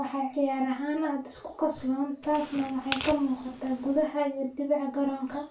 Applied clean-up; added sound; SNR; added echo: none; Tearing; 9 dB; reverberation time 0.2 s.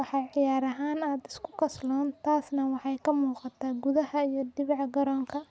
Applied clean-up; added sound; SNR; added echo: none; none; none; none.